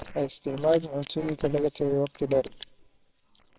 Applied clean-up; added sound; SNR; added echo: neural separator model SepFormer WHAMR!.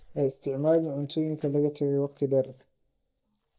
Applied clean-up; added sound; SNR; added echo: neural mask model DeepFilterNet 3.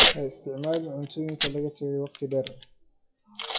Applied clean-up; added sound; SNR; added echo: classical method WPE with log-MMSE.